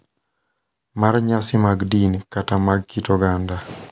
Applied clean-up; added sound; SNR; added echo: none; none; none; none.